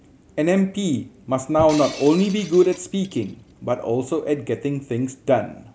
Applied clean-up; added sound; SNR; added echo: none; Shatter; 17 dB; none.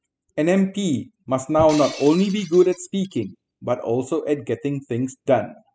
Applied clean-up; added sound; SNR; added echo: classical method spectral subtraction.